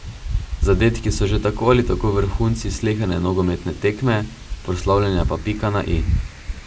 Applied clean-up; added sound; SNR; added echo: none; Wind; 5 dB; none.